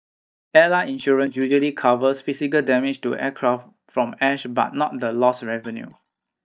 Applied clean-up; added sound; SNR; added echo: neural mask model DeepFilterNet 3.